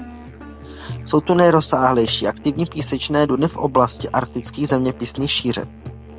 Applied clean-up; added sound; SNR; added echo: none; Musical instrument; 15 dB; none.